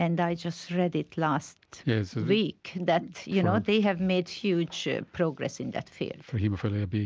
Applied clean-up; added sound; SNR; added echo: none; none; none; none.